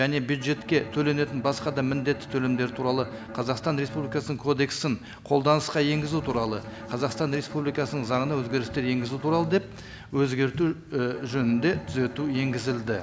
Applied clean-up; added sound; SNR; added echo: none; Bowed string instrument; 15 dB; none.